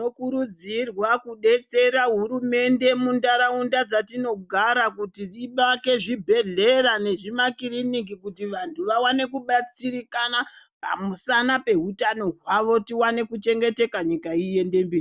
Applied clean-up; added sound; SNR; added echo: none; none; none; none.